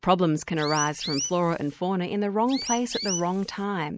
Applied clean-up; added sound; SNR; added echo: none; Chirp, tweet; 8 dB; none.